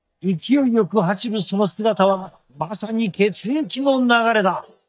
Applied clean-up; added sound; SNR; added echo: neural mask model DeepFilterNet 3.